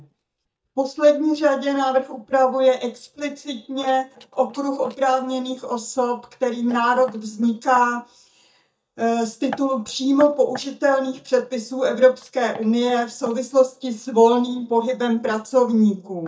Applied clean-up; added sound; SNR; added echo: neural mask model DeepFilterNet 3.